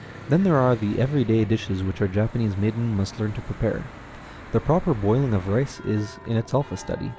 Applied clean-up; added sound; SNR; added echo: none; Church bell / Traffic noise, roadway noise; 16 dB; none.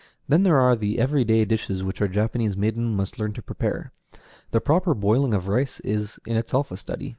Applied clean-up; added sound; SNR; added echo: none; none; none; none.